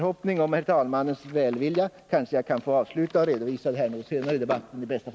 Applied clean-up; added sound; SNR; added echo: none; none; none; none.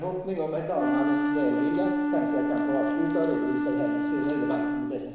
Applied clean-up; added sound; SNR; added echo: none; Wind instrument, woodwind instrument; -3 dB; reverberation time 1.0 s.